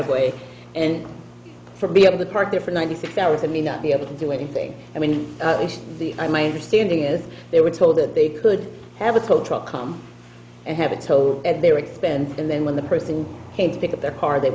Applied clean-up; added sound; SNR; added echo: none; none; none; none.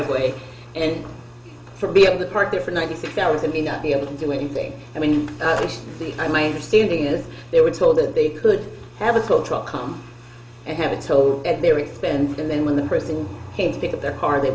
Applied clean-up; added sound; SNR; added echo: none; Skateboard; 17 dB; reverberation time 0.2 s.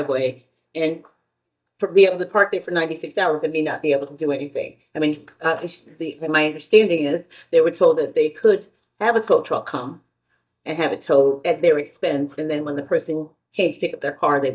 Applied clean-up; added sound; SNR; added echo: neural mask model DeepFilterNet 3.